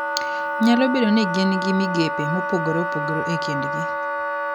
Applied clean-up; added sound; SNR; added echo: none; Wind instrument, woodwind instrument; 2 dB; none.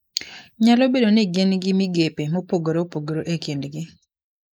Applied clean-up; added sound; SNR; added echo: neural mask model Resemble Enhance denoiser.